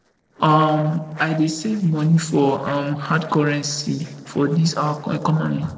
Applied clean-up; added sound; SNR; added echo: neural separator model SepFormer DNS4.